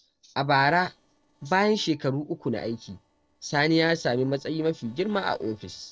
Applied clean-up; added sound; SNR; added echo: neural separator model SepFormer DNS4.